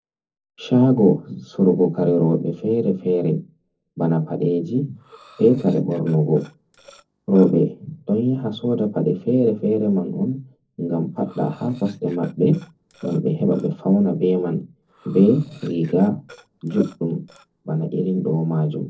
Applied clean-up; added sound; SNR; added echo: neural separator model SepFormer DNS4.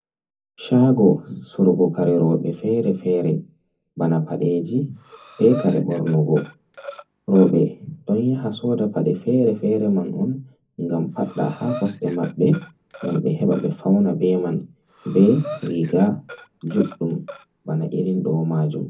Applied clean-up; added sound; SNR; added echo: none; Breathing; 18 dB; reverberation time 0.3 s.